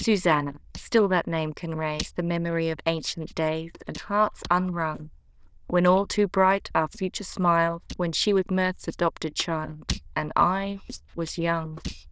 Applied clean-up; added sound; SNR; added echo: neural diffusion model UNIVERSE++.